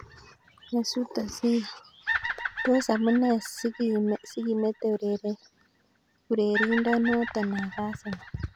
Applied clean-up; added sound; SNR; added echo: none; Bird vocalization, bird call, bird song; 9 dB; none.